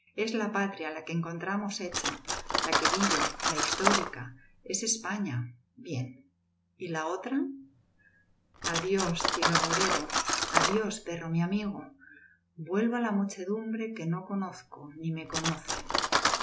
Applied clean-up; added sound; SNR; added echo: none; Cutlery, silverware; 0 dB; none.